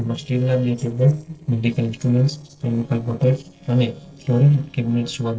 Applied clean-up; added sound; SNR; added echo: neural separator model SepFormer DNS4.